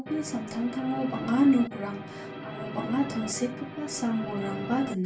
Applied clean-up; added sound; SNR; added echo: none; Musical instrument; 9 dB; reverberation time 0.2 s.